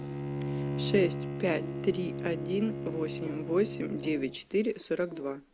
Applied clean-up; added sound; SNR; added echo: none; Bowed string instrument; 5 dB; none.